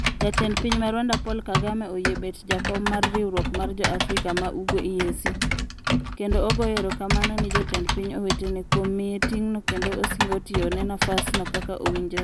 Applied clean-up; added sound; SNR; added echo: none; Typing; -1 dB; none.